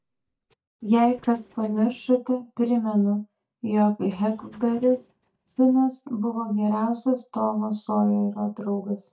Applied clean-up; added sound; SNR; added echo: neural mask model DeepFilterNet 3.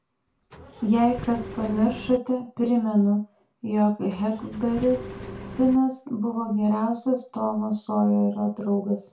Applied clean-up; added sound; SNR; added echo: none; Engine; 14 dB; reverberation time 0.3 s.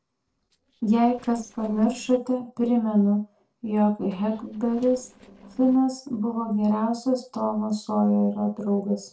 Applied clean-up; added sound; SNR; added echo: neural separator model SepFormer DNS4.